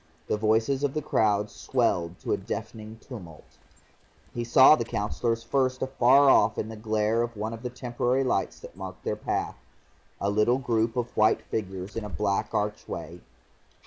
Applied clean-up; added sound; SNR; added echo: none; Bird; 19 dB; none.